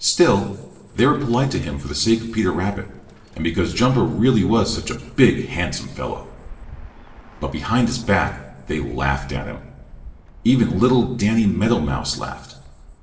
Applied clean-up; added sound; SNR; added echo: none; Bird; 20 dB; reverberation time 0.8 s.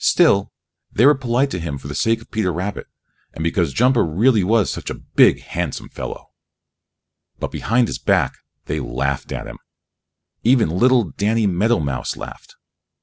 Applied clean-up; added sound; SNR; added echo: none; none; none; none.